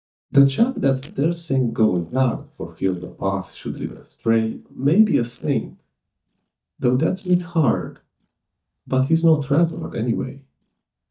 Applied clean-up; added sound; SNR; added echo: neural mask model DeepFilterNet 3.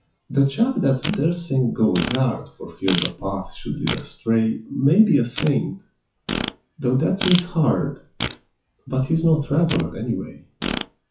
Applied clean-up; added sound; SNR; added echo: classical method WPE with log-MMSE.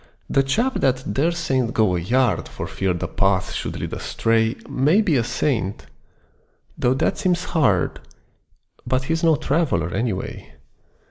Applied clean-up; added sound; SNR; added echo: none; none; none; none.